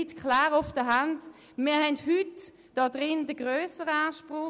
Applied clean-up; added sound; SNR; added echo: none; none; none; none.